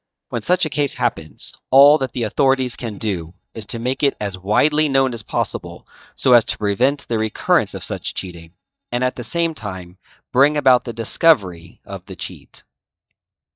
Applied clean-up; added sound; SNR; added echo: neural mask model DeepFilterNet 3.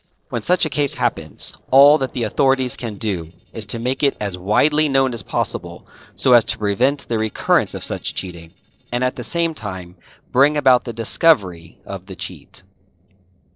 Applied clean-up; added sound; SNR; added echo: neural separator model SepFormer DNS4.